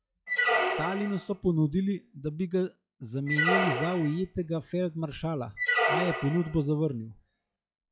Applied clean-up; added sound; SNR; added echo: classical method log-MMSE.